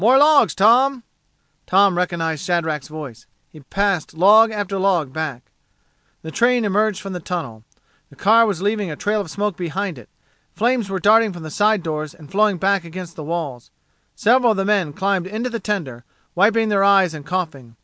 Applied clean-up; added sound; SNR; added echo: none; none; none; none.